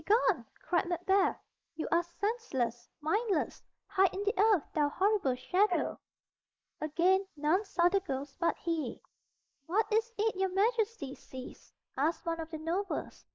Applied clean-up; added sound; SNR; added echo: neural mask model Resemble Enhance denoiser.